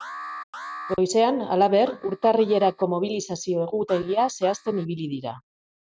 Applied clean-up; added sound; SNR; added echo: neural mask model RNNoise.